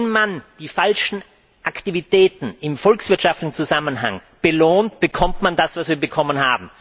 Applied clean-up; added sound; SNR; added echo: none; none; none; none.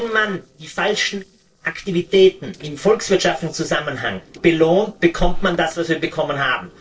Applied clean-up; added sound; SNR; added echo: neural separator model SepFormer DNS4.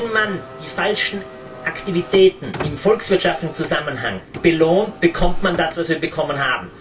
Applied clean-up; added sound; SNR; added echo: none; Car; 15 dB; reverberation time 0.2 s.